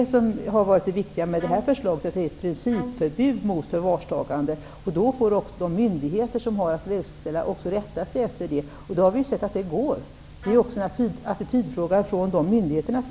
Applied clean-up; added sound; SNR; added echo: none; Bowed string instrument; 15 dB; none.